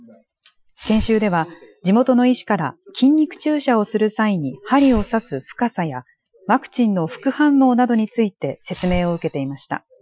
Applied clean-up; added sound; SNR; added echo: classical method Wiener filter.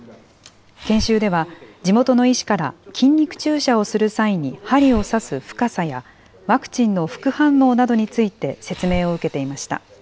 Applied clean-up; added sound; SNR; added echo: none; Breathing; 18 dB; none.